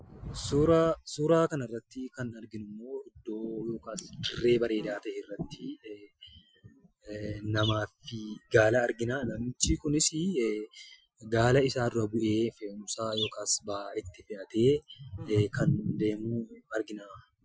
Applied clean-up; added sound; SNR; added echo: classical method Wiener filter.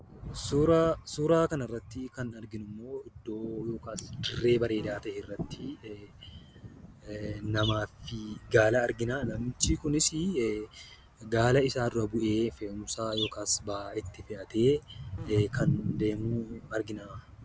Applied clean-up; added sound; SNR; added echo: none; Fart; 17 dB; none.